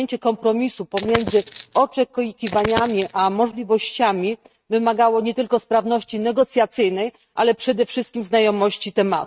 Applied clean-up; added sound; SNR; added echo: neural mask model RNNoise.